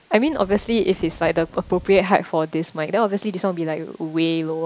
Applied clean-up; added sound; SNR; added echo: none; Wind; 19 dB; none.